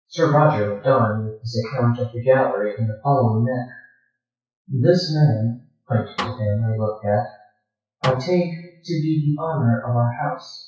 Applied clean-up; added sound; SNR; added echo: classical method WPE with log-MMSE.